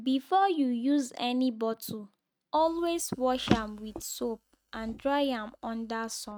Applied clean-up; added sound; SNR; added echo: neural mask model RNNoise.